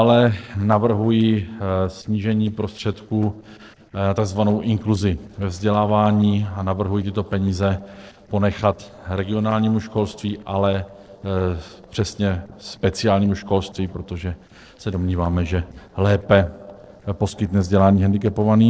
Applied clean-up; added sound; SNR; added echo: neural separator model SepFormer DNS4.